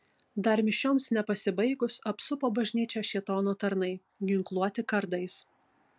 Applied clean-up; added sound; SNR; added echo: none; none; none; none.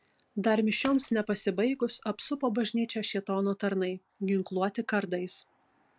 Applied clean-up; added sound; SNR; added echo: none; Splash, splatter; 18 dB; none.